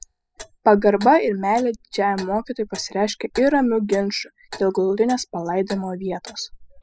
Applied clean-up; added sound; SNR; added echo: classical method spectral subtraction.